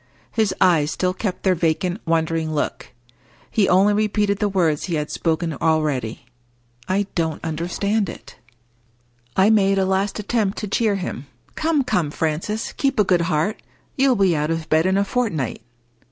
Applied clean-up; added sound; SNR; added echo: none; none; none; none.